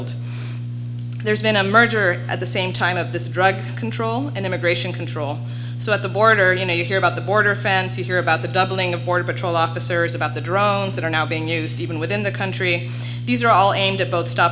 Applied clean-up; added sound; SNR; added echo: none; none; none; none.